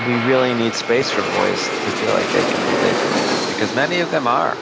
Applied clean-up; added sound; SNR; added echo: none; Aircraft; 1 dB; none.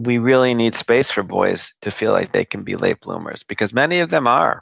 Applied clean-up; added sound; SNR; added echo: none; none; none; none.